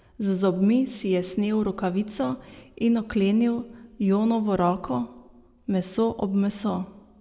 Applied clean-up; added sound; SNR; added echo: none; none; none; none.